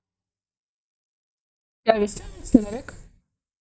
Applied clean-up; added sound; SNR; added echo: neural mask model DeepFilterNet 3.